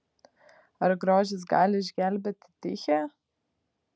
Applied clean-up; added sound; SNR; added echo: none; none; none; none.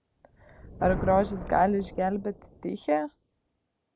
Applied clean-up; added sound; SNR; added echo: none; Thunder; 11 dB; none.